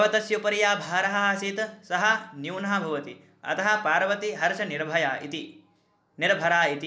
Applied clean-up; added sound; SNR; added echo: none; none; none; none.